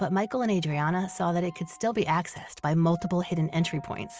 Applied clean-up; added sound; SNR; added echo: none; none; none; none.